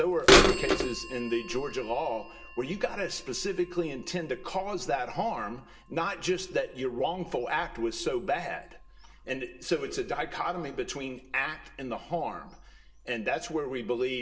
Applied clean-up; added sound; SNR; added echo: none; Bird vocalization, bird call, bird song / Telephone; 1 dB; reverberation time 0.2 s.